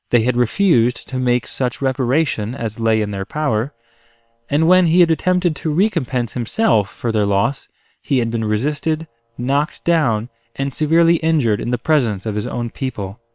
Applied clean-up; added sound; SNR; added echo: neural separator model SepFormer WHAM!.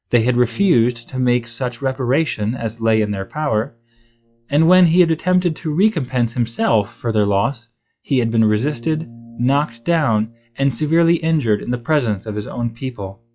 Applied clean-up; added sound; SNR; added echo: classical method log-MMSE.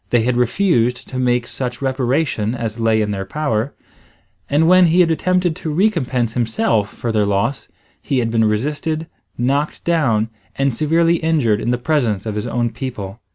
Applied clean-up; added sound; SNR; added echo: none; none; none; none.